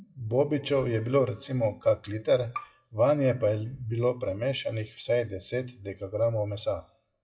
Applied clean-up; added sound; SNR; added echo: classical method WPE with log-MMSE.